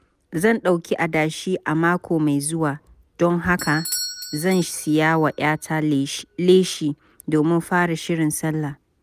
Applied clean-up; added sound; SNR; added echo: none; Bell / Doorbell; 18 dB; none.